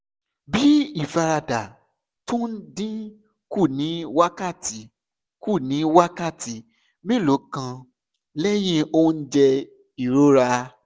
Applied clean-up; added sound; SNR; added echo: none; none; none; none.